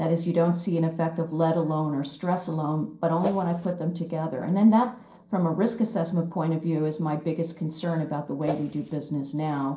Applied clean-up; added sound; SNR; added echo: neural separator model SepFormer DNS4.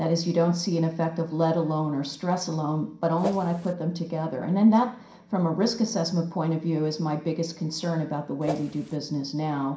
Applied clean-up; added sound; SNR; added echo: none; Whoosh, swoosh, swish; 9 dB; reverberation time 0.5 s.